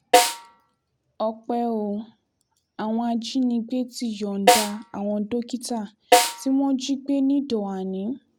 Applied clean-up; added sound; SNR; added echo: none; Snare drum; -3 dB; none.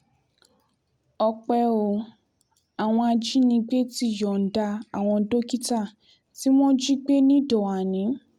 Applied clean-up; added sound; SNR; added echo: none; none; none; none.